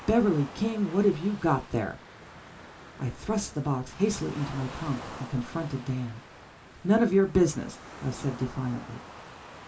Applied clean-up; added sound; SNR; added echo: none; Waves, surf; 16 dB; reverberation time 0.2 s.